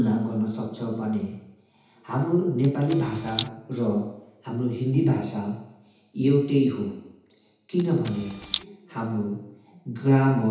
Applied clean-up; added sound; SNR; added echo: none; Camera; 6 dB; reverberation time 0.8 s.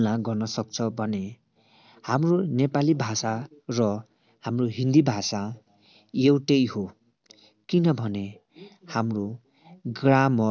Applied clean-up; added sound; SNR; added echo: none; none; none; none.